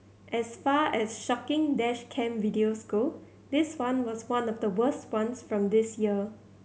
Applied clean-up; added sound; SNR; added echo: none; none; none; none.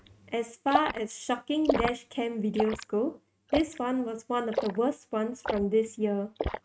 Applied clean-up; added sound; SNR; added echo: neural mask model RNNoise.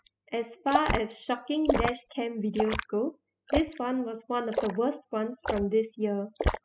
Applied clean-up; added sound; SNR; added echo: classical method spectral subtraction.